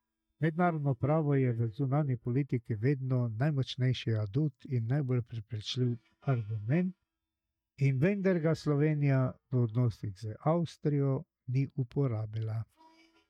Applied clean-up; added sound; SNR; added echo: neural mask model DeepFilterNet 3.